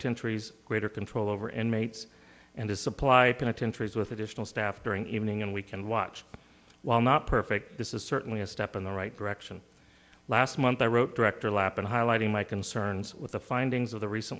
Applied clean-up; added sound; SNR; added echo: none; none; none; none.